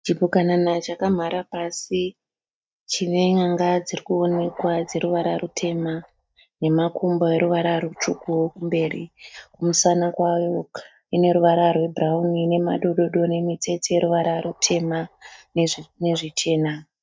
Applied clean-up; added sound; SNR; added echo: neural mask model DeepFilterNet 3.